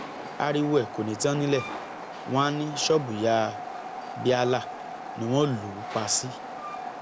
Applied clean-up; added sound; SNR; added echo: none; Train; 9 dB; none.